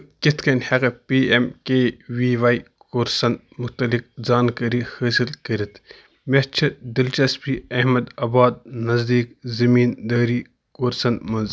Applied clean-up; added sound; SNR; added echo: none; none; none; none.